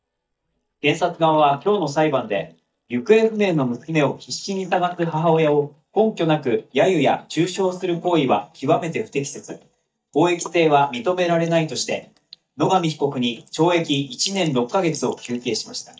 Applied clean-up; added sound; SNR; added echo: neural mask model DeepFilterNet 3.